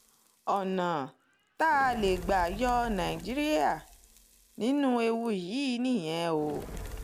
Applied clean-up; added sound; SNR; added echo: none; Fire; 15 dB; none.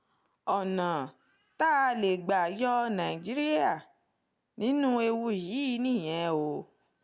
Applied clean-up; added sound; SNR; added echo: none; none; none; none.